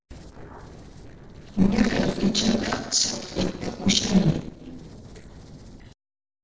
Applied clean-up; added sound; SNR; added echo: neural separator model SepFormer DNS4.